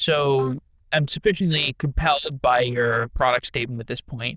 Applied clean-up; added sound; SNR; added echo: neural diffusion model UNIVERSE++.